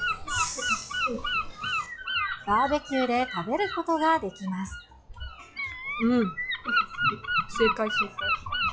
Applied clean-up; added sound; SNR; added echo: classical method log-MMSE.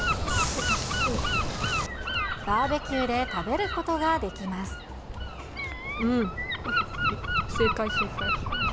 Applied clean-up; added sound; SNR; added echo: none; Gull, seagull / Wind; 1 dB; none.